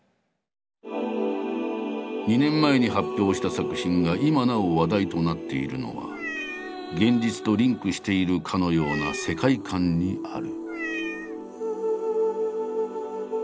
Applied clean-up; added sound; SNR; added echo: none; Meow; 12 dB; none.